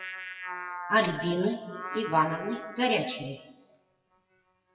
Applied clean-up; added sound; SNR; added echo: classical method WPE with log-MMSE.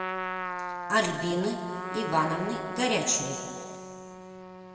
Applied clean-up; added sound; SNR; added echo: none; Trumpet; 6 dB; reverberation time 1.9 s.